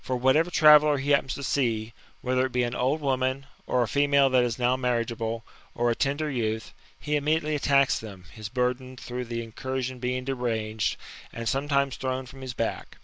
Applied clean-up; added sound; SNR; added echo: none; none; none; none.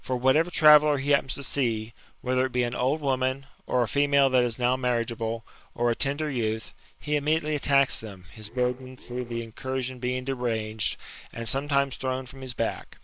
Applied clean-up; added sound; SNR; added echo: neural separator model SepFormer DNS4.